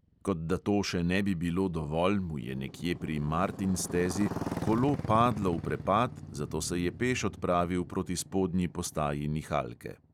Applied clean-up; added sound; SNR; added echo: none; Motorcycle; 11 dB; none.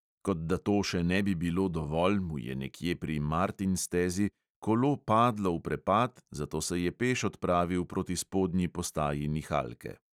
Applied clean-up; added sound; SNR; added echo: none; none; none; none.